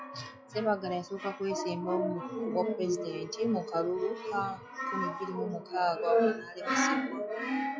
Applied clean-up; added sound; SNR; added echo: classical method log-MMSE.